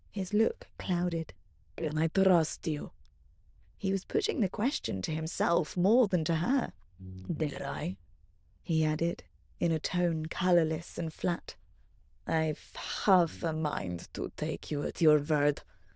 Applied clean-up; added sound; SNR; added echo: neural diffusion model UNIVERSE++.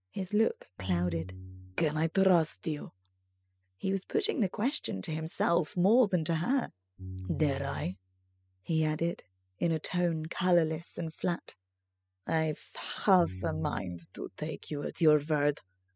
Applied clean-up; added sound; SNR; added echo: classical method spectral subtraction.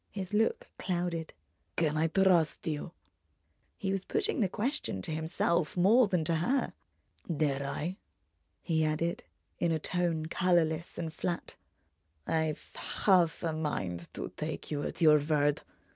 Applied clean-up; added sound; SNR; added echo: none; none; none; none.